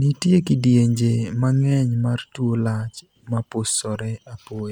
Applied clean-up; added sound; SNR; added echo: none; none; none; none.